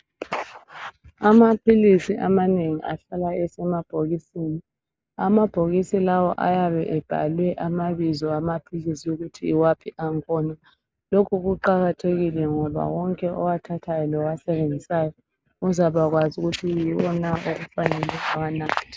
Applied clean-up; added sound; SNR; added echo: none; none; none; none.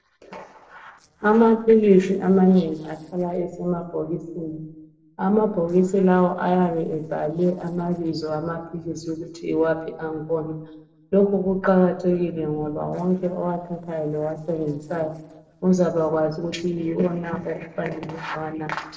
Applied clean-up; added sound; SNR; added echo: neural separator model SepFormer DNS4.